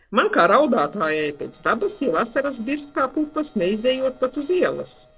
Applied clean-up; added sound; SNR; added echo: neural separator model SepFormer DNS4.